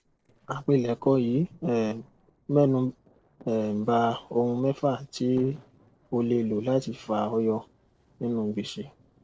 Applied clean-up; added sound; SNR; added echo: neural separator model SepFormer DNS4.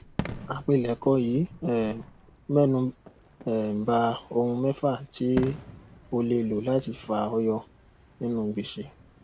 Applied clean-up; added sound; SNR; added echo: none; Fireworks; 15 dB; none.